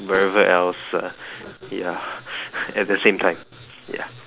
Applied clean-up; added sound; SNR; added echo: none; none; none; none.